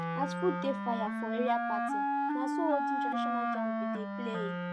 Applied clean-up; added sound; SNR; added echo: none; Wind instrument, woodwind instrument; -4 dB; none.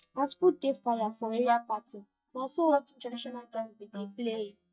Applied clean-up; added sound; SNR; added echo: neural mask model DeepFilterNet 3.